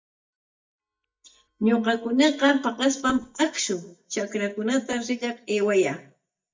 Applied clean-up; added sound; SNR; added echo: neural mask model DeepFilterNet 3.